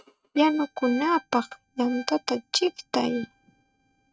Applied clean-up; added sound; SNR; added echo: neural mask model RNNoise.